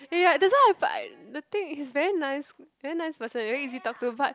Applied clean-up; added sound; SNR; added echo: none; none; none; none.